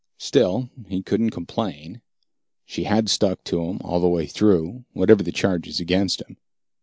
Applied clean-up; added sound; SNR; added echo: none; none; none; none.